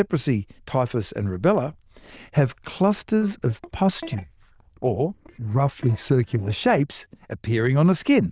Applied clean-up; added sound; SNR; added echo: neural diffusion model UNIVERSE++.